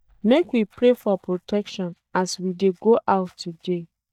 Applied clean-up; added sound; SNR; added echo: neural mask model DeepFilterNet 3.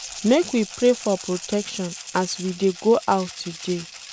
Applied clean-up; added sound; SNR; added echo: none; Rattle (instrument); 10 dB; none.